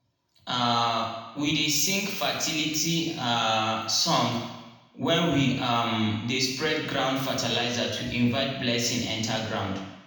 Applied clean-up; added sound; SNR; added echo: none; none; none; reverberation time 1.0 s.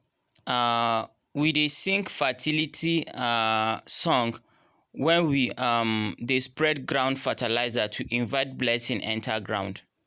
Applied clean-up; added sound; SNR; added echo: none; none; none; none.